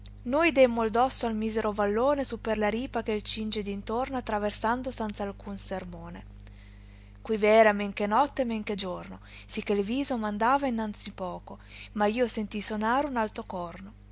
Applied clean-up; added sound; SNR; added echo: none; none; none; none.